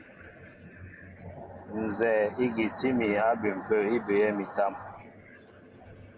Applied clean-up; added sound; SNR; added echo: none; none; none; none.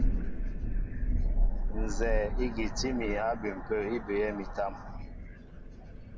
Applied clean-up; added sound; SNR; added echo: none; Thunder; -4 dB; none.